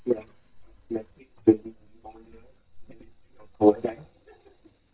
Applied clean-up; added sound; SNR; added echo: neural mask model DeepFilterNet 3.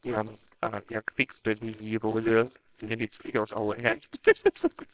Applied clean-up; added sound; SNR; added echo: neural separator model SepFormer WHAMR!.